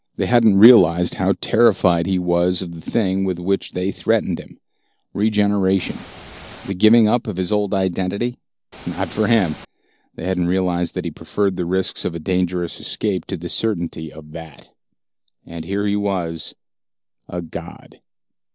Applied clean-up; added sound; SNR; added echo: neural separator model SepFormer DNS4.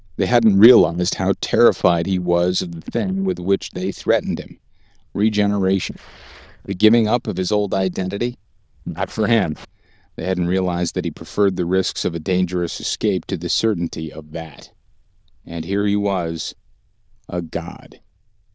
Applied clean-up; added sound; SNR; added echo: neural diffusion model UNIVERSE++.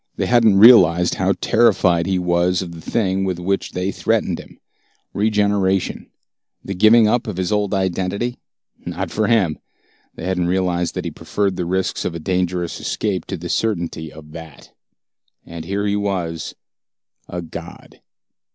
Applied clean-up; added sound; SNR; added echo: none; none; none; none.